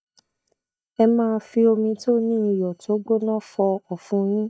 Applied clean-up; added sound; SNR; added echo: neural mask model DeepFilterNet 3.